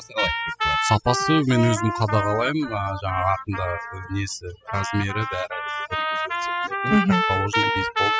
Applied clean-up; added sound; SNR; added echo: classical method spectral subtraction.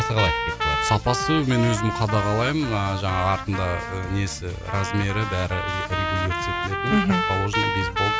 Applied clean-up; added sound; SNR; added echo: none; Trumpet; 3 dB; none.